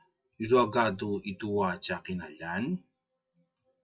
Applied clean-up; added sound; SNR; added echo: classical method WPE with log-MMSE.